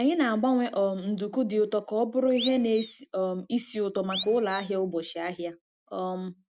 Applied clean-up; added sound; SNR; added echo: none; Animal; 10 dB; none.